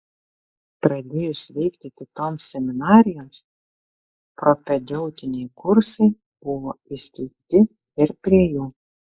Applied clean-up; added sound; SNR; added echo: neural mask model Resemble Enhance denoiser.